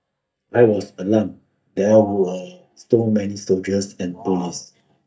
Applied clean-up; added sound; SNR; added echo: neural mask model DeepFilterNet 3.